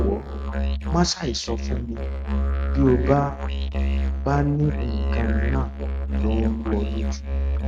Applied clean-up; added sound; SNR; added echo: neural mask model RNNoise.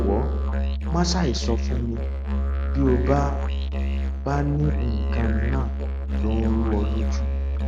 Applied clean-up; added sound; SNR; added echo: none; Musical instrument; -4 dB; none.